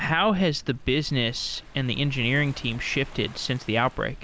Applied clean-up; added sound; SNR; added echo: none; Waves, surf; 16 dB; none.